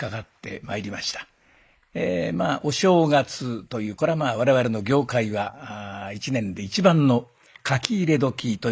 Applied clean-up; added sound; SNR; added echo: neural mask model Resemble Enhance denoiser.